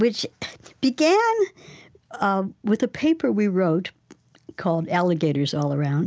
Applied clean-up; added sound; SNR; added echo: none; none; none; none.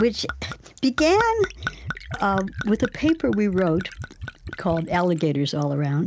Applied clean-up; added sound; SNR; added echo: none; Gurgling / Chink, clink / Liquid; 12 dB; none.